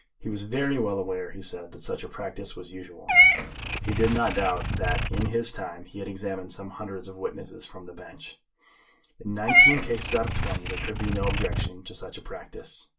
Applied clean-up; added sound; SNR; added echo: none; Meow / Purr; -3 dB; reverberation time 0.2 s.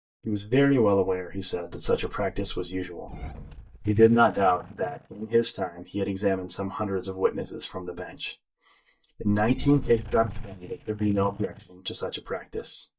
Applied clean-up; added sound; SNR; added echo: neural mask model DeepFilterNet 3.